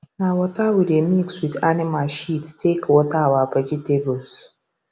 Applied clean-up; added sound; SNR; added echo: none; none; none; none.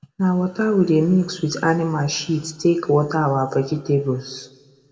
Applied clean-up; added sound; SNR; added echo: none; none; none; reverberation time 1.0 s.